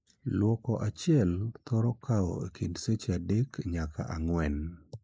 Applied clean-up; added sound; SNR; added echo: neural mask model Resemble Enhance denoiser.